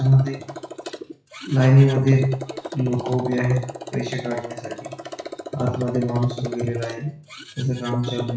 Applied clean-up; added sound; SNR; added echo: classical method WPE with log-MMSE.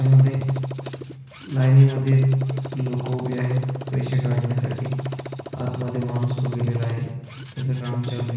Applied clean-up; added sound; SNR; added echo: none; Motorcycle; 14 dB; reverberation time 1.1 s.